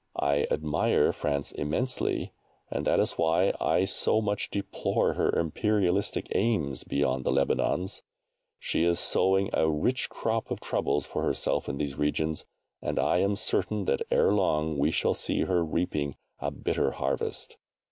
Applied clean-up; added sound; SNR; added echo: none; none; none; none.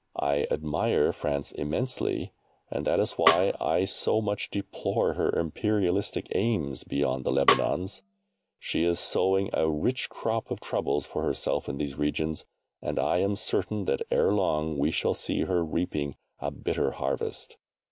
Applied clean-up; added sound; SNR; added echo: none; Snare drum; 2 dB; none.